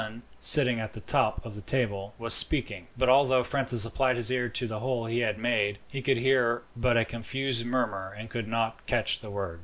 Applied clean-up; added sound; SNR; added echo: none; none; none; none.